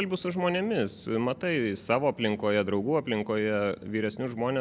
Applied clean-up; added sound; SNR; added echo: none; none; none; none.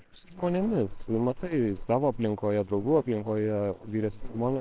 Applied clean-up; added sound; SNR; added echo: neural separator model SepFormer WHAMR!.